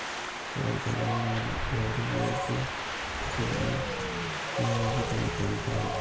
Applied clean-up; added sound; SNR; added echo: none; Wind; 0 dB; reverberation time 1.4 s.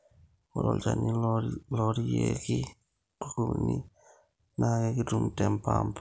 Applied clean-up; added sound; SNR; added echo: none; none; none; none.